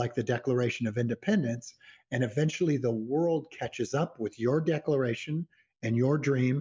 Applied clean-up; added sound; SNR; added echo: none; none; none; none.